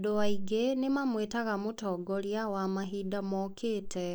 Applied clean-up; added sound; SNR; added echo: neural mask model Resemble Enhance denoiser.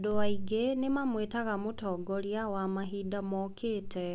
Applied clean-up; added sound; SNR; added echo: none; Cricket / Frog; 17 dB; none.